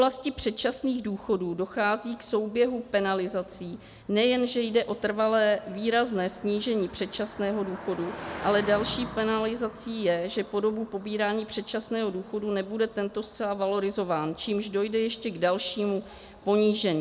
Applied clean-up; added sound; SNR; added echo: none; Car passing by; 19 dB; none.